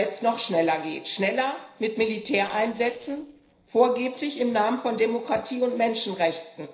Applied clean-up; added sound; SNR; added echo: neural separator model SepFormer DNS4.